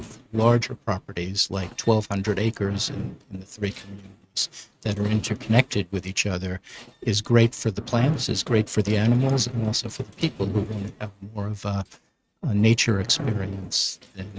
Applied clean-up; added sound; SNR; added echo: neural mask model RNNoise.